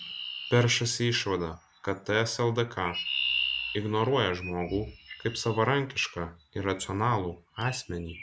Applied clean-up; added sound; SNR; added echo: none; Chirp, tweet; 9 dB; none.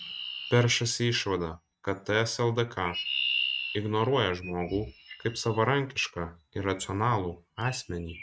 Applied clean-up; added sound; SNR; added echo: neural mask model RNNoise.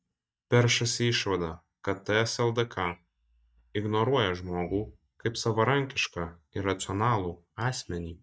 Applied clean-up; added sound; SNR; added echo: neural mask model DeepFilterNet 3.